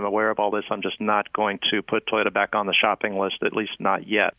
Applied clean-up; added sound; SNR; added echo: none; none; none; none.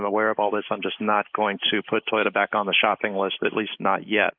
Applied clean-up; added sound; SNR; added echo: neural mask model Resemble Enhance denoiser.